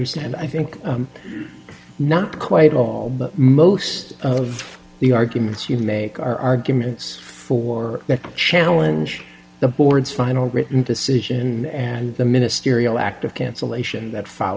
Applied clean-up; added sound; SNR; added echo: none; none; none; none.